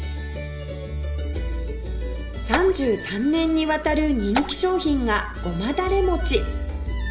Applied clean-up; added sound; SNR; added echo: none; Raindrop / Splash, splatter; 10 dB; reverberation time 0.9 s.